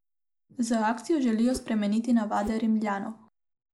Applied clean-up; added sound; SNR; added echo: neural mask model Resemble Enhance denoiser.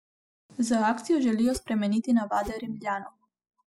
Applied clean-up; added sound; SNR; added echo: classical method spectral subtraction.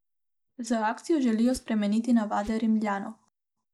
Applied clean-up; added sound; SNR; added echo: neural mask model DeepFilterNet 3.